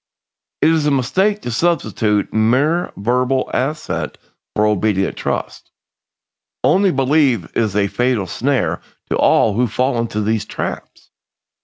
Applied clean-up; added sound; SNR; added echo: none; none; none; none.